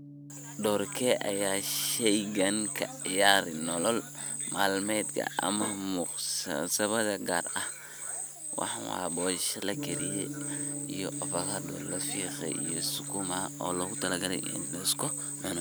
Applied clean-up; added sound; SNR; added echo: none; Gong; 14 dB; none.